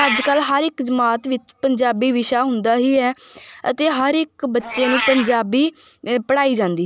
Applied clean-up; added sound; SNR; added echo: none; Meow; 12 dB; none.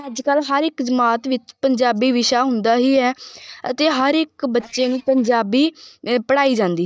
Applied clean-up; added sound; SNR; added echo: neural mask model DeepFilterNet 3.